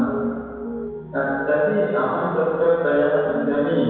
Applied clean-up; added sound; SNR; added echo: none; Piano; 11 dB; reverberation time 1.9 s.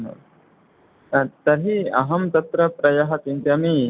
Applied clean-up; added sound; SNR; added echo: none; none; none; none.